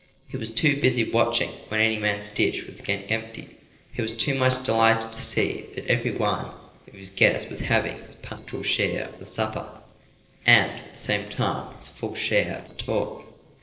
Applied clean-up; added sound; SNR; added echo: neural separator model SepFormer DNS4.